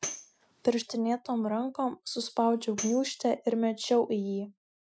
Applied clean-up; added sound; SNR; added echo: classical method Wiener filter.